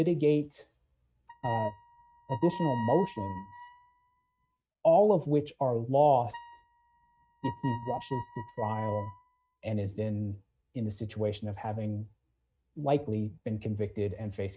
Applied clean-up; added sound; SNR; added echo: neural mask model RNNoise.